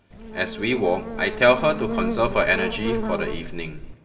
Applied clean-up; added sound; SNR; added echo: none; Buzz; 6 dB; reverberation time 2.8 s.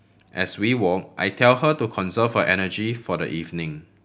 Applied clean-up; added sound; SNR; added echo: none; none; none; none.